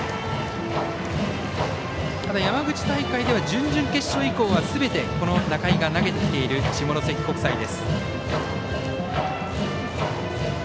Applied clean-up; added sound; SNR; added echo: none; Brass instrument; 19 dB; none.